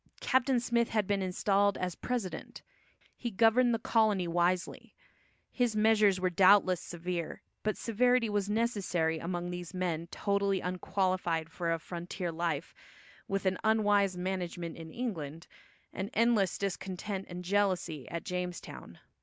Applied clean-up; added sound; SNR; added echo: none; none; none; none.